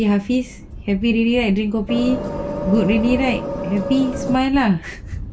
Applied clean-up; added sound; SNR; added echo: none; Vehicle; 6 dB; none.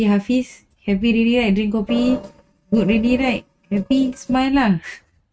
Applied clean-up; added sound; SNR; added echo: neural mask model RNNoise.